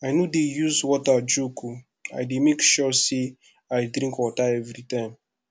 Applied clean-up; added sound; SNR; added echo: none; none; none; none.